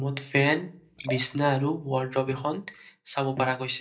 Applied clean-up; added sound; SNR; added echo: neural mask model DeepFilterNet 3.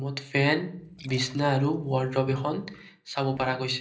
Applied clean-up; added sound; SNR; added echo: neural separator model SepFormer DNS4.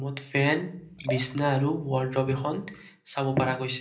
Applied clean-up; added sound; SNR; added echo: none; Liquid; 13 dB; reverberation time 0.5 s.